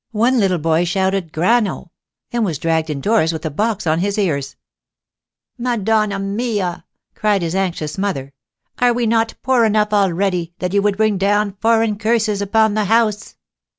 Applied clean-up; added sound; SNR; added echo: none; none; none; none.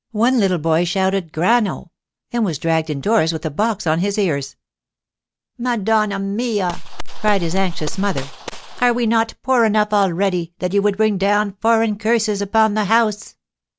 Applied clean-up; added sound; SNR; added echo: none; Gunshot, gunfire; 2 dB; none.